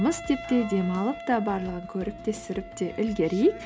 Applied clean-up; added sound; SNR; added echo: none; Wind instrument, woodwind instrument; 14 dB; none.